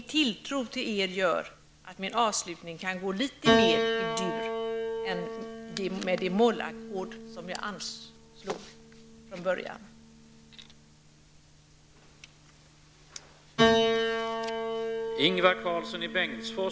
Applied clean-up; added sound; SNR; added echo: none; Piano; 0 dB; none.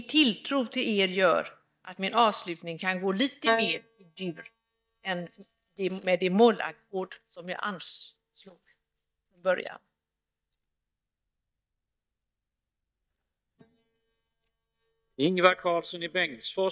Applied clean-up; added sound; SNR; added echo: neural mask model DeepFilterNet 3.